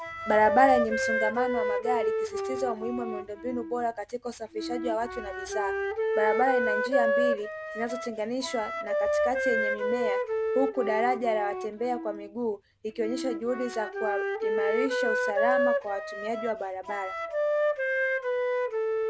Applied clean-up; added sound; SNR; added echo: none; Wind instrument, woodwind instrument; -1 dB; none.